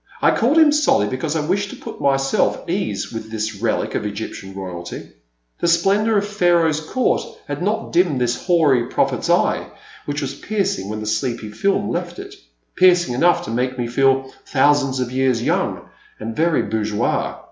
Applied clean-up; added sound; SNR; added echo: none; none; none; none.